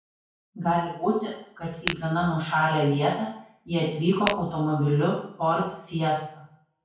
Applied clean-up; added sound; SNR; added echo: none; Tap / Glass; 8 dB; reverberation time 0.5 s.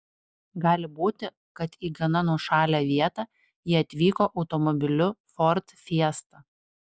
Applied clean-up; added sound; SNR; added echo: none; none; none; none.